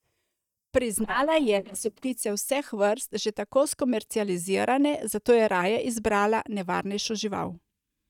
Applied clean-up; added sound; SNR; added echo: neural mask model DeepFilterNet 3.